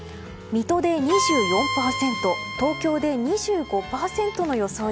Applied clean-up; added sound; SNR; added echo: none; Bowed string instrument; 6 dB; none.